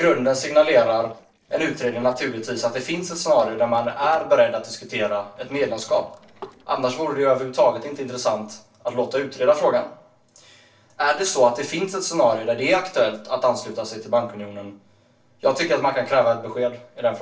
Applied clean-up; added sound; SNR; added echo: neural separator model SepFormer DNS4.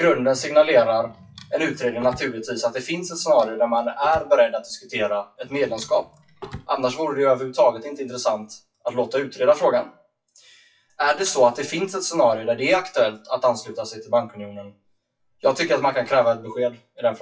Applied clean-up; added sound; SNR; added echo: classical method WPE with log-MMSE.